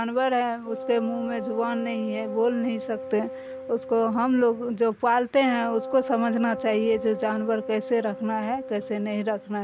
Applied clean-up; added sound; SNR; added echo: none; Wind instrument, woodwind instrument; 11 dB; none.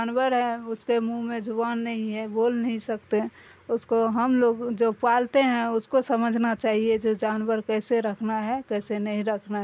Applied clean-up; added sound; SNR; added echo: none; none; none; none.